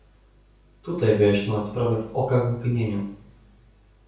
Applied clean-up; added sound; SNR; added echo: none; none; none; reverberation time 0.6 s.